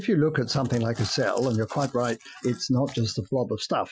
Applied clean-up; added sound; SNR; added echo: classical method Wiener filter.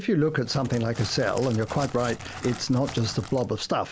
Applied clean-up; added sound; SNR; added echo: none; Crackle; 14 dB; none.